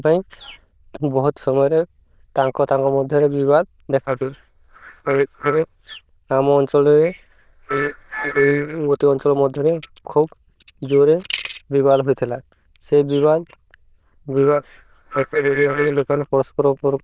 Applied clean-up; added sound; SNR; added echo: neural diffusion model UNIVERSE++.